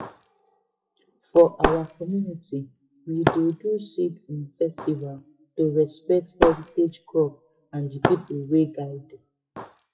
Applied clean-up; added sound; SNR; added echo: classical method WPE with log-MMSE.